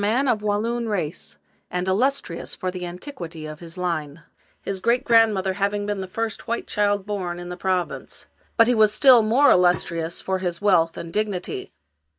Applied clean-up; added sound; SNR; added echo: neural mask model DeepFilterNet 3.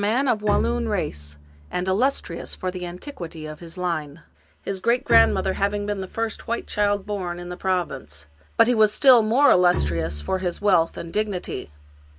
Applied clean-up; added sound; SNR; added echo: none; Bowed string instrument; 10 dB; none.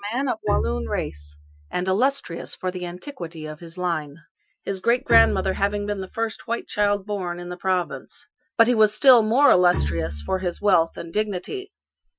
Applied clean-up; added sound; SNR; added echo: classical method Wiener filter.